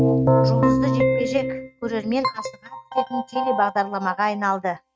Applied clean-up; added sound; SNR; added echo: neural mask model RNNoise.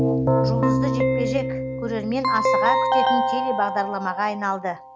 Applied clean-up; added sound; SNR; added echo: none; Keyboard (musical); -5 dB; none.